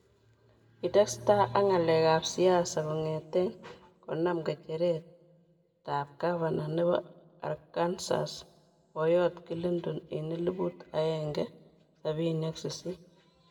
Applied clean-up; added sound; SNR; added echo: none; none; none; reverberation time 0.9 s.